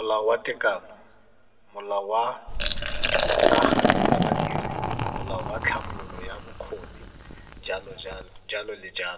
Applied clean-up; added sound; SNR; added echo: none; Liquid; -3 dB; reverberation time 1.7 s.